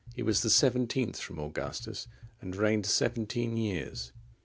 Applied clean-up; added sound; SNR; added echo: none; none; none; none.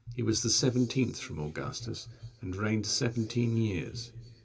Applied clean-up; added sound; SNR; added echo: none; none; none; reverberation time 2.7 s.